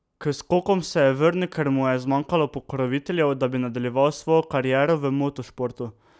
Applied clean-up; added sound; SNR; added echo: none; none; none; none.